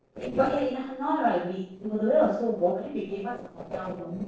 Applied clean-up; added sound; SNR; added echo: neural separator model SepFormer DNS4.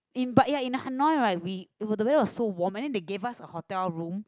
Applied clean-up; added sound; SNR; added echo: none; none; none; none.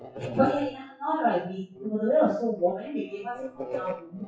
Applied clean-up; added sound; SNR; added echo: classical method WPE with log-MMSE.